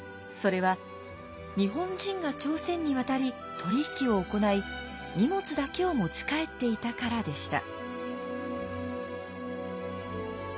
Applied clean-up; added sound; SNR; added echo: none; none; none; none.